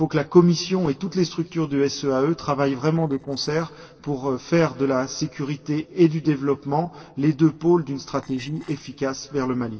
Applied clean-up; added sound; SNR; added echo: neural separator model SepFormer DNS4.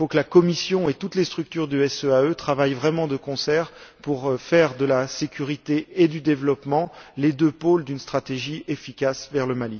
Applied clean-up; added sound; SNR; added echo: none; none; none; none.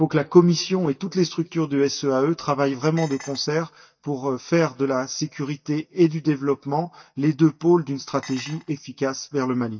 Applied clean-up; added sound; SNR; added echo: neural mask model DeepFilterNet 3.